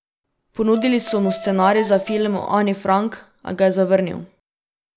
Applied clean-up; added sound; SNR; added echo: none; Bowed string instrument; 12 dB; none.